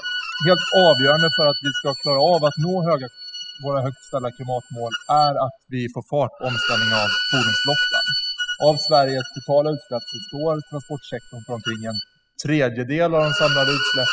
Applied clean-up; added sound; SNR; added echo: classical method spectral subtraction.